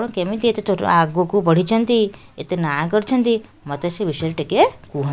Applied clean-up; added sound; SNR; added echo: none; none; none; none.